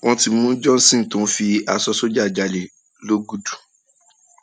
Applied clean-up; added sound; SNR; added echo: none; none; none; none.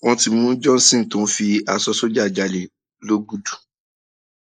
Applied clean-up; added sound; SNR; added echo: neural mask model Resemble Enhance denoiser.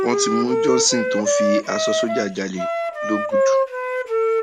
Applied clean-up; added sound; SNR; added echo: none; Wind instrument, woodwind instrument; -3 dB; none.